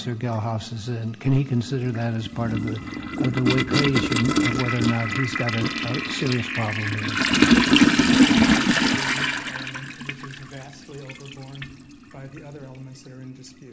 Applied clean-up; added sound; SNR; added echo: none; Toilet flush; -4 dB; none.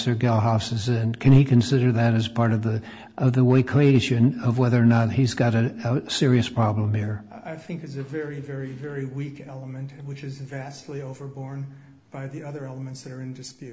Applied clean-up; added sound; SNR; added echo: none; none; none; none.